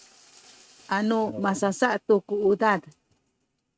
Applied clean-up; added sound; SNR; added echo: neural mask model RNNoise.